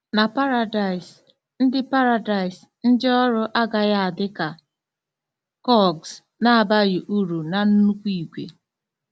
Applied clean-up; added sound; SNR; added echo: none; none; none; none.